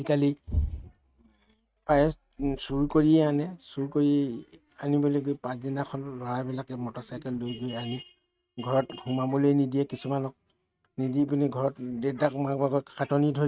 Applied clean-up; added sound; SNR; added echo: neural mask model RNNoise.